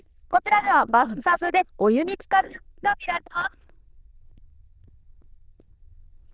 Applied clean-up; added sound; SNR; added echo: neural diffusion model UNIVERSE++.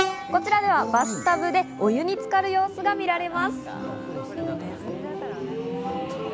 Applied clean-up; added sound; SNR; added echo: none; Train; 10 dB; none.